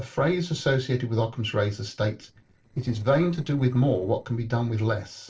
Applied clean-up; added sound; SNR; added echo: neural separator model SepFormer DNS4.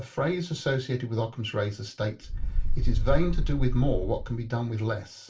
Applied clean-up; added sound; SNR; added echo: none; Wind; -4 dB; reverberation time 0.2 s.